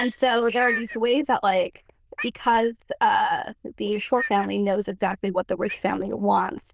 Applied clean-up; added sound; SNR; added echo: neural diffusion model UNIVERSE++.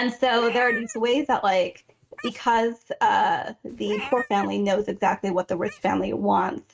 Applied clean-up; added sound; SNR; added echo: neural mask model RNNoise.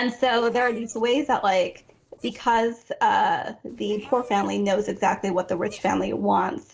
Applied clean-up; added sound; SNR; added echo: neural separator model SepFormer DNS4.